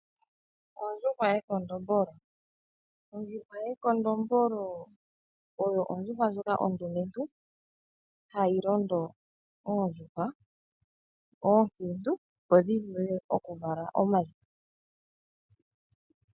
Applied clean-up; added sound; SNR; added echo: none; none; none; none.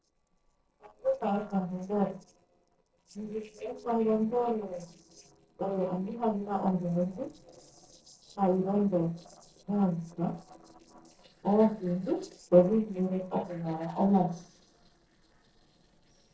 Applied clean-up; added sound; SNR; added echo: neural separator model SepFormer DNS4.